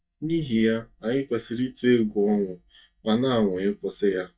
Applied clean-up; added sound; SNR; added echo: neural mask model DeepFilterNet 3.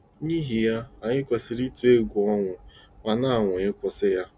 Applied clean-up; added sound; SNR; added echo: none; none; none; none.